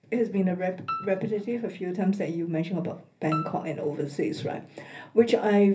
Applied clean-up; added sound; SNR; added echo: none; Piano; 13 dB; reverberation time 0.3 s.